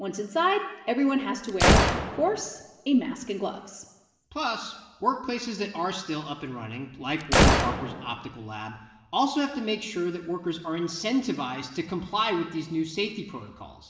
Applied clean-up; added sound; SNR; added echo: none; Gunshot, gunfire; -3 dB; reverberation time 1.0 s.